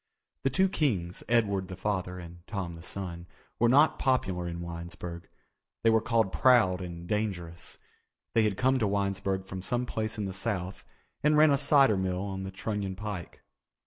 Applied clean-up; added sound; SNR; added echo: none; none; none; none.